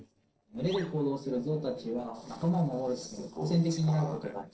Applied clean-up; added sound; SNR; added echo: neural separator model SepFormer DNS4.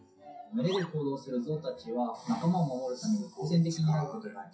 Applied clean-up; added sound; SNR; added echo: classical method WPE with log-MMSE.